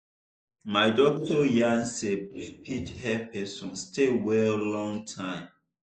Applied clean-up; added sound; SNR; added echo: neural mask model Resemble Enhance denoiser.